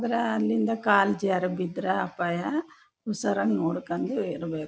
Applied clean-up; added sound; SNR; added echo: none; none; none; none.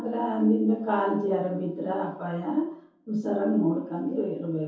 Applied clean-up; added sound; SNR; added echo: none; none; none; reverberation time 0.6 s.